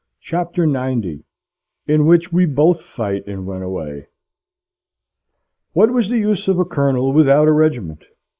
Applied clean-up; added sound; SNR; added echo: neural mask model Resemble Enhance denoiser.